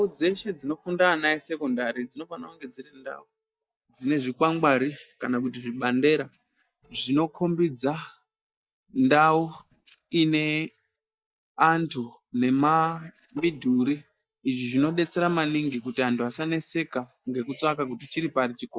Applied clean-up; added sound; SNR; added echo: neural mask model DeepFilterNet 3.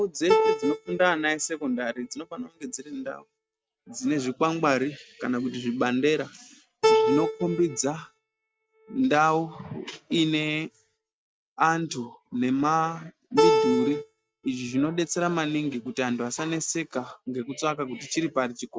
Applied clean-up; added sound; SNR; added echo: neural mask model RNNoise.